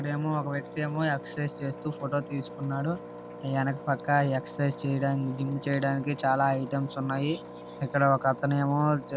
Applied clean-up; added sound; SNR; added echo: none; Engine; 14 dB; none.